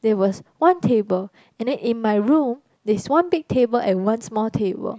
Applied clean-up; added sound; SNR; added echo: none; none; none; none.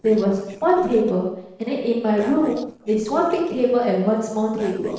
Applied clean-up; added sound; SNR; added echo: neural separator model SepFormer DNS4.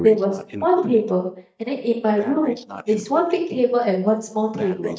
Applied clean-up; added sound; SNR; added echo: neural mask model DeepFilterNet 3.